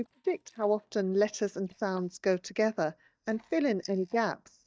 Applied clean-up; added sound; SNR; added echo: neural mask model DeepFilterNet 3.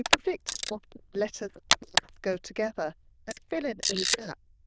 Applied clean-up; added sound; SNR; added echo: neural diffusion model UNIVERSE++.